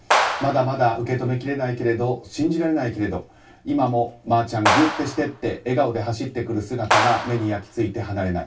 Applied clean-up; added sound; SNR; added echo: none; Clapping; 2 dB; reverberation time 0.2 s.